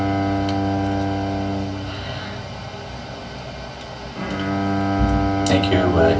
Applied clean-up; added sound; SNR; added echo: none; Bowed string instrument; -2 dB; reverberation time 0.1 s.